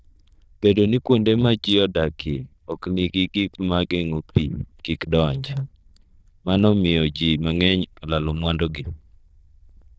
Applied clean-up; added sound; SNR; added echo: neural diffusion model UNIVERSE++.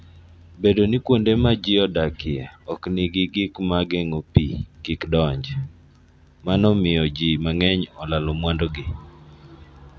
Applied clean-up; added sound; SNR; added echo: none; none; none; none.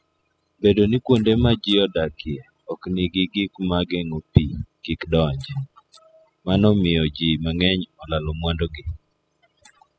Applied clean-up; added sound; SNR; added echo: classical method spectral subtraction.